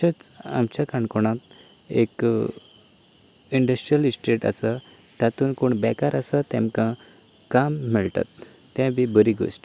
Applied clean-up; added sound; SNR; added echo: none; none; none; none.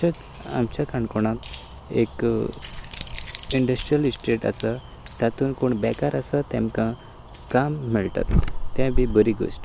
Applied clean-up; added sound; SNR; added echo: none; Keys jangling; 4 dB; none.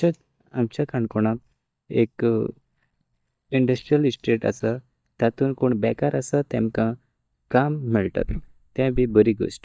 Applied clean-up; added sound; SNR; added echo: neural mask model DeepFilterNet 3.